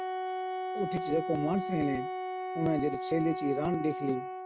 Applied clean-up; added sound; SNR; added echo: none; Wind instrument, woodwind instrument; 3 dB; none.